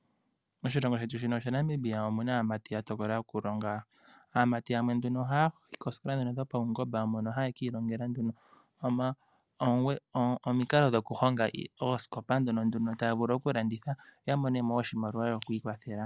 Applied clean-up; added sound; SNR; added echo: none; none; none; none.